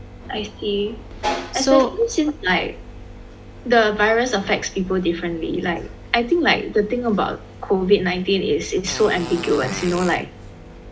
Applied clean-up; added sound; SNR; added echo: none; Fart; 13 dB; none.